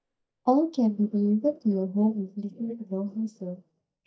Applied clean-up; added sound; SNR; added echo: neural mask model DeepFilterNet 3.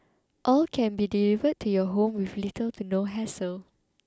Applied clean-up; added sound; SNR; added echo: none; none; none; none.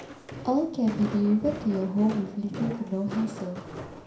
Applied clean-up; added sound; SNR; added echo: none; Walk, footsteps; 11 dB; reverberation time 0.5 s.